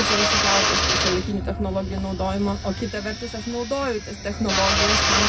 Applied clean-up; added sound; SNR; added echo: none; Drill; -1 dB; reverberation time 0.2 s.